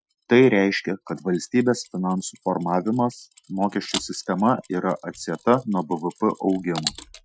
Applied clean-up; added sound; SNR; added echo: classical method Wiener filter.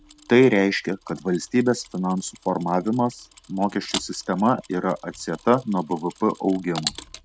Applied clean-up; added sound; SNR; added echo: none; Mechanisms; 17 dB; none.